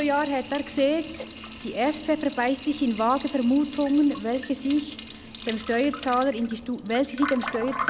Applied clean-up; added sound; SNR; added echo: none; Liquid; 12 dB; none.